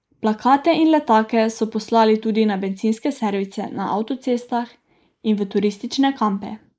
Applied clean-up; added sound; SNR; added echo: neural mask model Resemble Enhance denoiser.